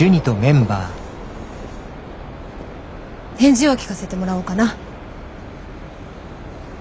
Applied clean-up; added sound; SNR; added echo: none; none; none; none.